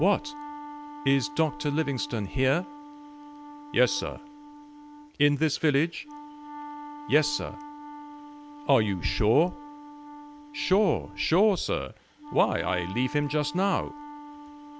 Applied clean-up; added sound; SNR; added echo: none; Wind instrument, woodwind instrument; 14 dB; none.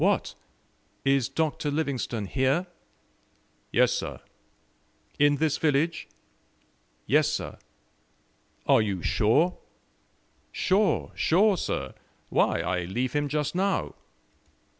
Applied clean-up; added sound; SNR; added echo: none; none; none; none.